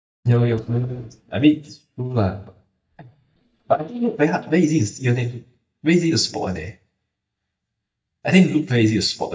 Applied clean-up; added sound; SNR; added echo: neural mask model DeepFilterNet 3.